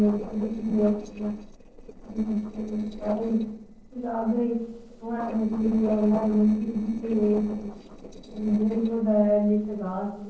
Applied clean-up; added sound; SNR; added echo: neural separator model SepFormer DNS4.